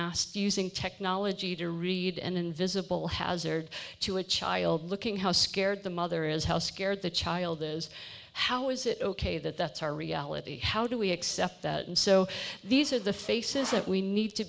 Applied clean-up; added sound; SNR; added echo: none; Sawing; 14 dB; none.